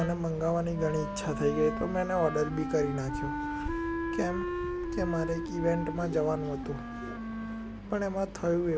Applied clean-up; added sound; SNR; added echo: none; Wind instrument, woodwind instrument; 5 dB; none.